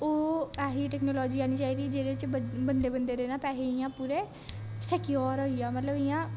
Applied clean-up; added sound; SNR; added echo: none; Domestic sounds, home sounds; 9 dB; none.